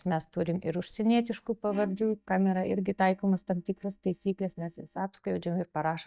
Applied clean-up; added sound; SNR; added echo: neural mask model DeepFilterNet 3.